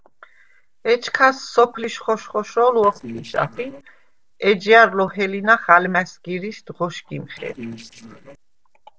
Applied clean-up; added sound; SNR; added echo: neural separator model SepFormer DNS4.